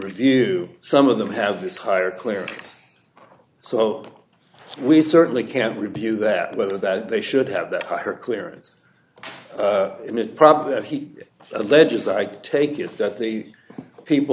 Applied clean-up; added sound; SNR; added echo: none; none; none; none.